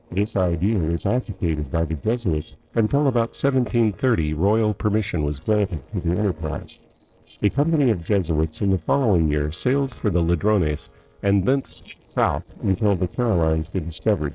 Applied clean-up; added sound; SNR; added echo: neural separator model SepFormer DNS4.